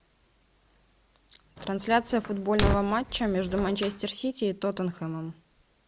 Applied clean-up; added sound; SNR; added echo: none; Fire; 2 dB; none.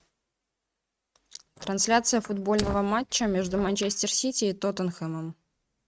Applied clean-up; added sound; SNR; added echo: neural mask model RNNoise.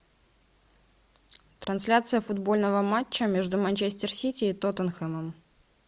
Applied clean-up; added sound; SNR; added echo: none; none; none; none.